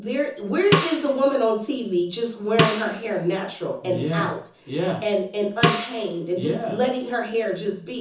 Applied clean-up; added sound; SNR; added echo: none; Snare drum; 3 dB; reverberation time 0.6 s.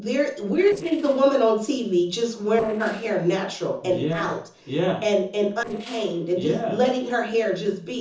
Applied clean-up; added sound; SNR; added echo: neural separator model SepFormer DNS4.